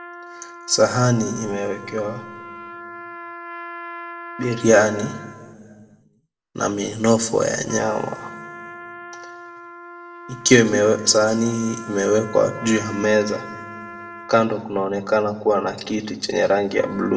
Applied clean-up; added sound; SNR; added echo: none; Trumpet; 16 dB; reverberation time 1.1 s.